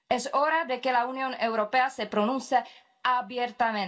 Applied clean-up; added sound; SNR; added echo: none; none; none; reverberation time 0.2 s.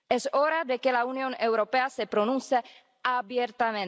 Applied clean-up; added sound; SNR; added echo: none; none; none; none.